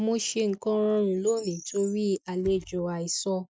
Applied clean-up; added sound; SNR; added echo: classical method Wiener filter.